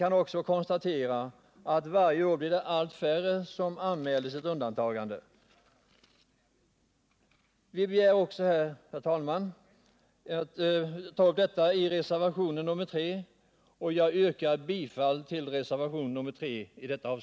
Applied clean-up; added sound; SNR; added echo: none; none; none; none.